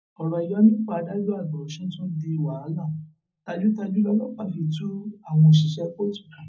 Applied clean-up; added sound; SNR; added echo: none; none; none; reverberation time 0.4 s.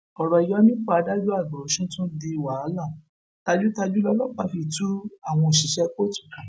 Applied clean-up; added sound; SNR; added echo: none; none; none; none.